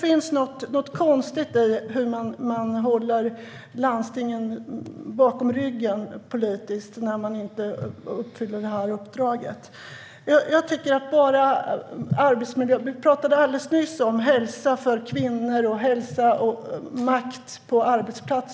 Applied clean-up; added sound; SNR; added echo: none; none; none; none.